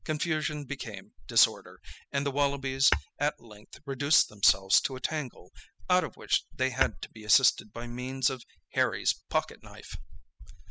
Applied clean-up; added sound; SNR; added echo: classical method spectral subtraction.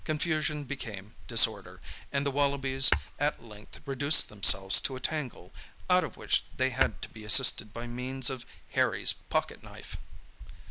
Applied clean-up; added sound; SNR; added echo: none; Tap / Hammer / Glass; 10 dB; none.